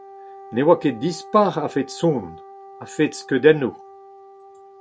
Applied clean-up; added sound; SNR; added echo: none; Wind instrument, woodwind instrument; 19 dB; none.